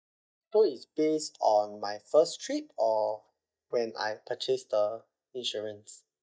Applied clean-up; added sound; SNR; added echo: neural mask model DeepFilterNet 3.